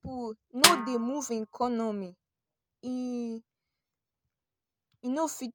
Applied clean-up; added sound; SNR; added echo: none; Snare drum; -5 dB; none.